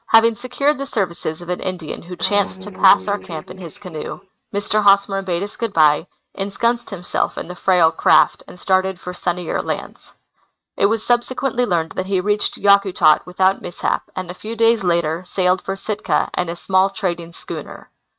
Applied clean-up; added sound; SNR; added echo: neural mask model RNNoise.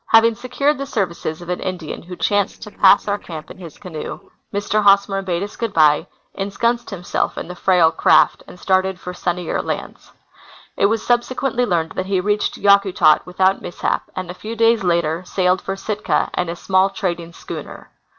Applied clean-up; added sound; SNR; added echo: neural separator model SepFormer DNS4.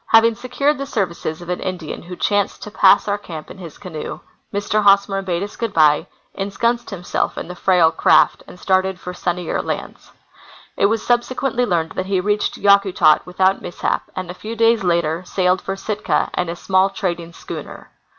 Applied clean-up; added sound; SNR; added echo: none; none; none; none.